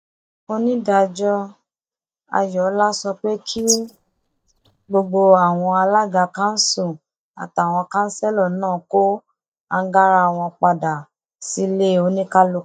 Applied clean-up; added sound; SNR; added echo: neural mask model DeepFilterNet 3.